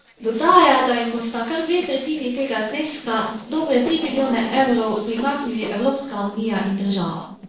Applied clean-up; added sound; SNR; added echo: neural separator model SepFormer DNS4.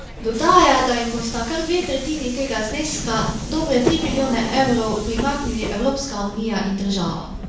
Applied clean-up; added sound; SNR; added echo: none; Subway, metro, underground; 8 dB; reverberation time 0.7 s.